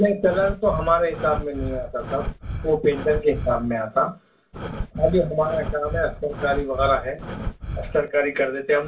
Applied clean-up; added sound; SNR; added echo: none; Breathing; 9 dB; reverberation time 0.2 s.